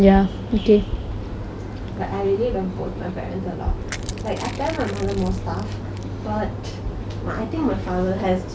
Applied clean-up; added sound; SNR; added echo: none; Crushing; 18 dB; none.